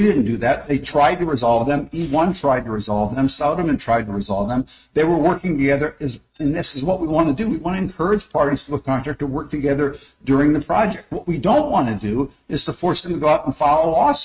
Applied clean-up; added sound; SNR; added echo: neural mask model RNNoise.